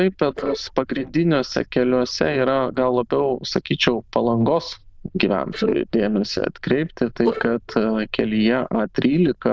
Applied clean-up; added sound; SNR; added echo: neural diffusion model UNIVERSE++.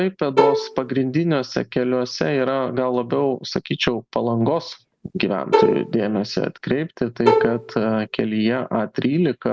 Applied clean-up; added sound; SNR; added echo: none; Bowed string instrument; 0 dB; none.